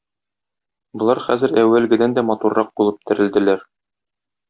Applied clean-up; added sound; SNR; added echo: none; none; none; none.